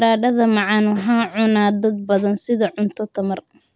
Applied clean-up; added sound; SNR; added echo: none; none; none; none.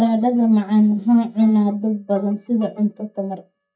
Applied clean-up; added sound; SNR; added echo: neural mask model DeepFilterNet 3.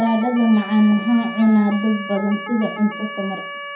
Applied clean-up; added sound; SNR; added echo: none; Motor vehicle (road) / Siren; 12 dB; reverberation time 0.5 s.